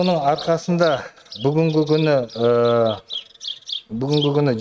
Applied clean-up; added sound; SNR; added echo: neural mask model RNNoise.